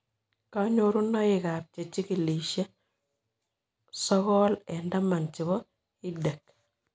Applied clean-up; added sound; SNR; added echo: none; none; none; none.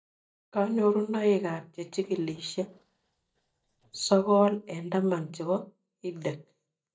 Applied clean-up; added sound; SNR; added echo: neural mask model DeepFilterNet 3.